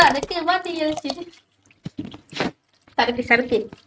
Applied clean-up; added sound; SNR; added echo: neural mask model RNNoise.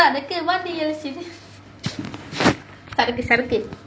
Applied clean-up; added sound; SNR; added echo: none; none; none; none.